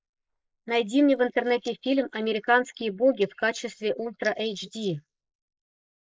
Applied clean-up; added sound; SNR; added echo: neural mask model Resemble Enhance denoiser.